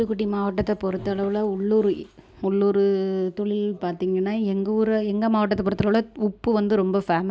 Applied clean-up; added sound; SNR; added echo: none; none; none; none.